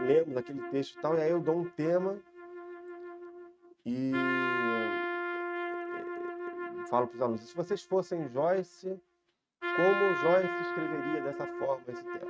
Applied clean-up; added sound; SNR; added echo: neural mask model RNNoise.